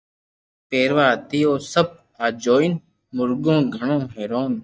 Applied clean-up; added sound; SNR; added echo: neural mask model DeepFilterNet 3.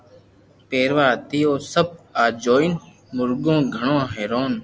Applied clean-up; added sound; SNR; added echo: none; none; none; none.